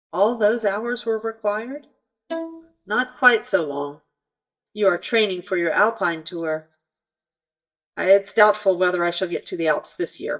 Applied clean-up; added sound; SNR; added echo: neural mask model DeepFilterNet 3.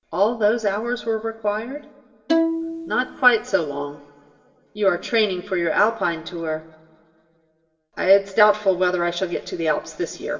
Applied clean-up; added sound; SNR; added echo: none; Bowed string instrument; 2 dB; reverberation time 1.7 s.